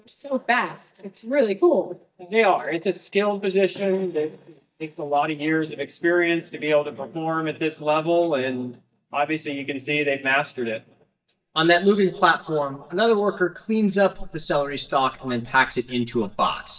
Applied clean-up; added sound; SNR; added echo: neural mask model DeepFilterNet 3.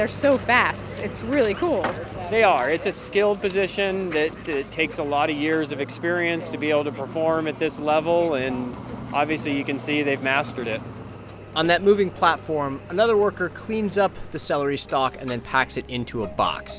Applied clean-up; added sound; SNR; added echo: none; none; none; none.